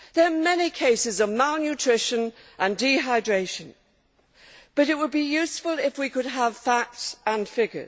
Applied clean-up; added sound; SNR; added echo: none; none; none; none.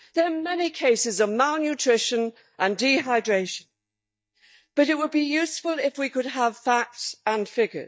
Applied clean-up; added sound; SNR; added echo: neural mask model DeepFilterNet 3.